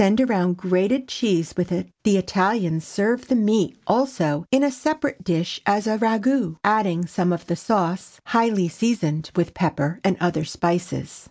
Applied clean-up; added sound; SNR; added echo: none; none; none; none.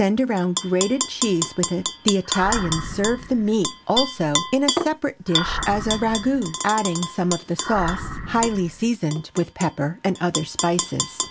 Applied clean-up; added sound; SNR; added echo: none; Animal + Tap / Glass; 5 dB; none.